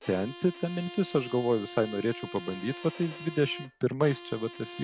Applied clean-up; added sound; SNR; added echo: none; Bowed string instrument; 14 dB; none.